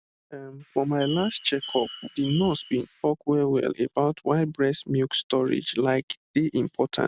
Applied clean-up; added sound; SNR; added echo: none; Bird; 13 dB; none.